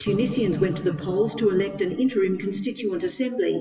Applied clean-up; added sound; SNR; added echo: classical method WPE with log-MMSE.